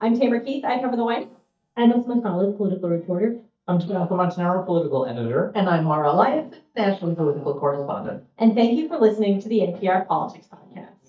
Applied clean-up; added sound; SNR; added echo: neural mask model DeepFilterNet 3.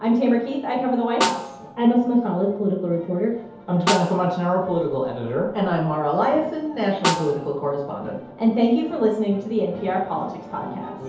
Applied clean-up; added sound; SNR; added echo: none; Snare drum; 9 dB; reverberation time 0.8 s.